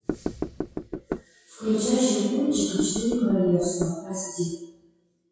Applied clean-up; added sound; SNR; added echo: classical method WPE with log-MMSE.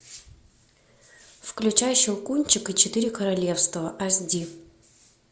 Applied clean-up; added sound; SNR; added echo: none; none; none; none.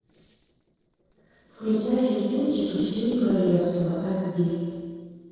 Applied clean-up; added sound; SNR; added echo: neural separator model SepFormer DNS4.